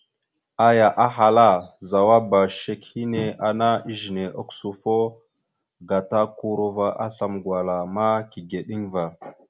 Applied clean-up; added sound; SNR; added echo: none; none; none; none.